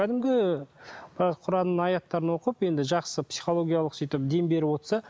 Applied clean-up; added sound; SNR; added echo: none; none; none; none.